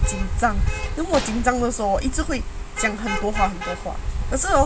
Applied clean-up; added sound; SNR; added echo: none; Traffic noise, roadway noise / Vehicle horn, car horn, honking + Gunshot, gunfire; 12 dB; none.